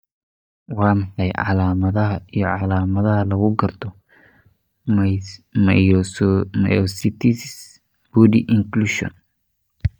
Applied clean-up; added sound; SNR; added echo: neural mask model DeepFilterNet 3.